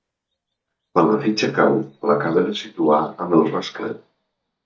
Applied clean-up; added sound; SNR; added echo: neural mask model DeepFilterNet 3.